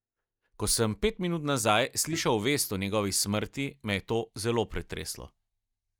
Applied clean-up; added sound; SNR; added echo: neural mask model DeepFilterNet 3.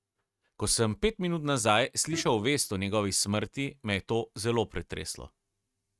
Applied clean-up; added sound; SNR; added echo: neural mask model RNNoise.